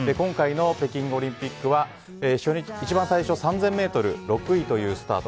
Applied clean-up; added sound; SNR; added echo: none; none; none; none.